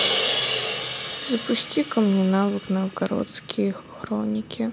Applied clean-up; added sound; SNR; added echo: none; Crash cymbal; 4 dB; none.